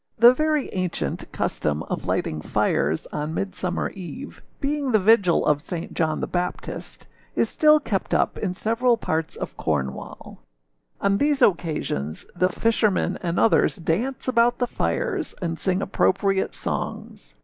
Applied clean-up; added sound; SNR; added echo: none; none; none; none.